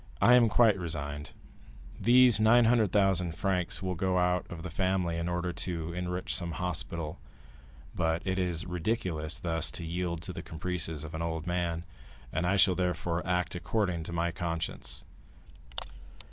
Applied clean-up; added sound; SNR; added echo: none; none; none; none.